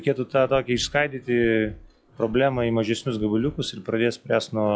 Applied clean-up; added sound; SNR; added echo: classical method log-MMSE.